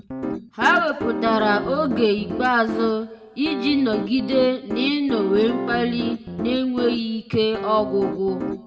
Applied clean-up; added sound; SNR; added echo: none; Piano; 7 dB; reverberation time 1.4 s.